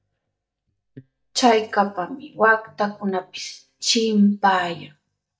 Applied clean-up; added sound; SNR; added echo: neural mask model DeepFilterNet 3.